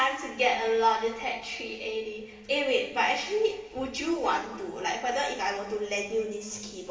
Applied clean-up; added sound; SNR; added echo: none; none; none; reverberation time 2.9 s.